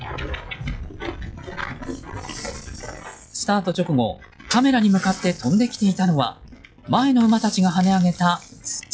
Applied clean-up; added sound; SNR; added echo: classical method log-MMSE.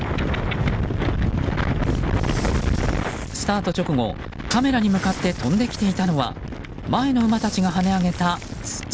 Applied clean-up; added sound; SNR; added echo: none; Hi-hat + Tearing; 17 dB; none.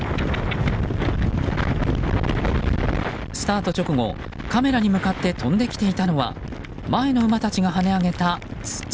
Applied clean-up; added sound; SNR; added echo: none; none; none; none.